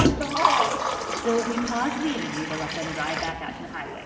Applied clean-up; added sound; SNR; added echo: none; Liquid; -1 dB; reverberation time 2.1 s.